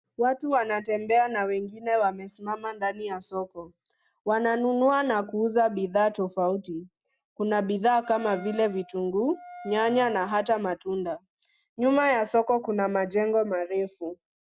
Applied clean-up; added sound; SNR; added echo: none; Wind instrument, woodwind instrument; 17 dB; none.